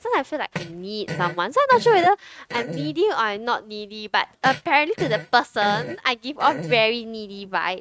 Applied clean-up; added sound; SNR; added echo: neural mask model RNNoise.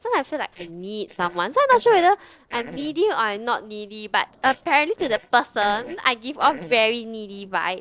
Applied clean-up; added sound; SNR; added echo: neural separator model SepFormer DNS4.